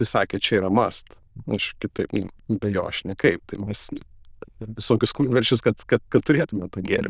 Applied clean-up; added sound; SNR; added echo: neural diffusion model UNIVERSE++.